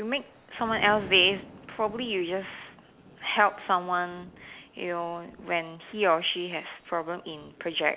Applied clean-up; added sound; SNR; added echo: none; Thunder; 20 dB; none.